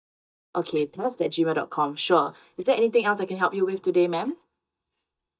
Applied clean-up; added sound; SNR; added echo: neural mask model DeepFilterNet 3.